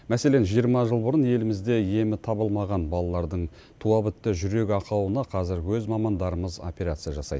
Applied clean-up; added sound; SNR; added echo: none; none; none; none.